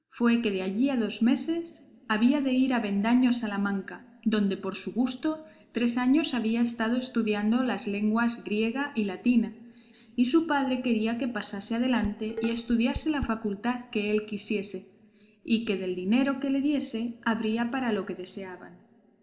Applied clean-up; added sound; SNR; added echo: none; Dishes, pots, and pans; 12 dB; reverberation time 2.1 s.